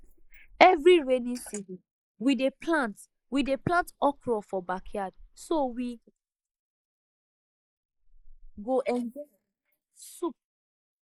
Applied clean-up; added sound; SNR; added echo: neural mask model Resemble Enhance denoiser.